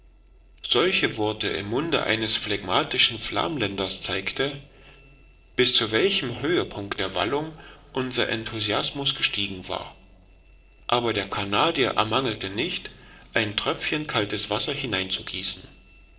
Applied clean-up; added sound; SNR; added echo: neural separator model SepFormer DNS4.